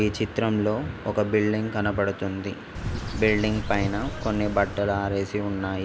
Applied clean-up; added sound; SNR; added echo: none; Bird; 7 dB; none.